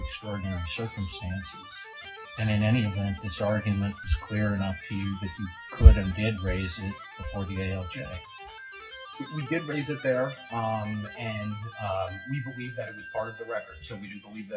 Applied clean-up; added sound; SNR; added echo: classical method WPE with log-MMSE.